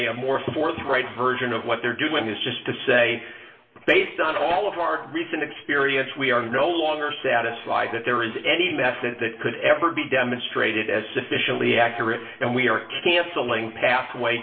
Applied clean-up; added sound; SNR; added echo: none; none; none; reverberation time 0.8 s.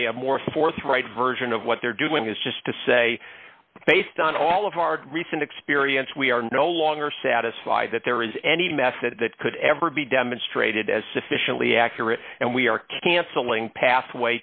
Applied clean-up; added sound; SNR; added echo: none; none; none; none.